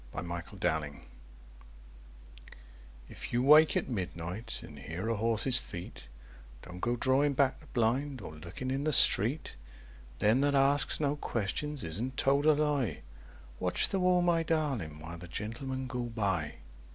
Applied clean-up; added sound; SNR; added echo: none; none; none; none.